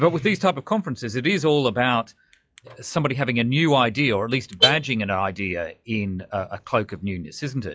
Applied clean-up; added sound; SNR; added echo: classical method log-MMSE.